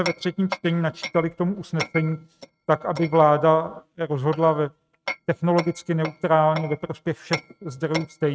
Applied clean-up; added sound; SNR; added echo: neural mask model RNNoise.